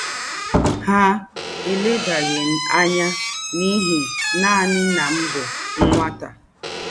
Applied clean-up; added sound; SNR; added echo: none; Squeak / Slam; 2 dB; none.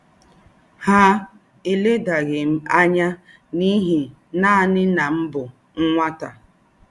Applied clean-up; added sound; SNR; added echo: none; none; none; none.